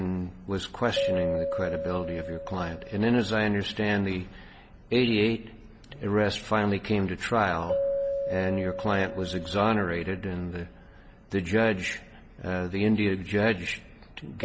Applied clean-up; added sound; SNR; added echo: none; Keyboard (musical); 8 dB; none.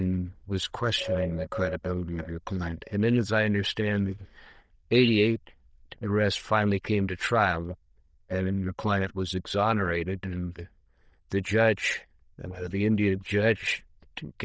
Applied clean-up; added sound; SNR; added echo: neural diffusion model UNIVERSE++.